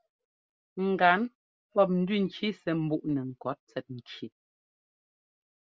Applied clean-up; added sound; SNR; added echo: none; none; none; none.